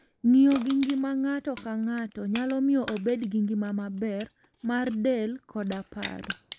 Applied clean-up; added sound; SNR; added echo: none; Crushing; 16 dB; none.